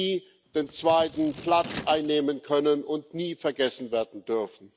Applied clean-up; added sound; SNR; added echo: none; Scissors; 13 dB; none.